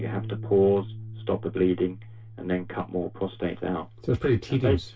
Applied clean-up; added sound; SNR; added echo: none; Bass guitar; 13 dB; reverberation time 0.1 s.